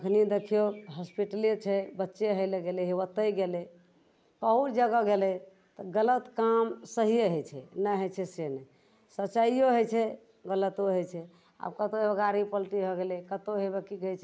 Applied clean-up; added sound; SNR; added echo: none; none; none; none.